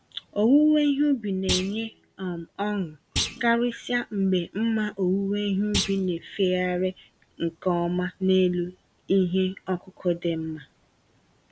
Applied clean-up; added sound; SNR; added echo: none; Thump, thud; 10 dB; none.